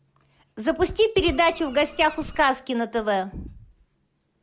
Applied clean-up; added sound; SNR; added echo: none; Bird; 17 dB; none.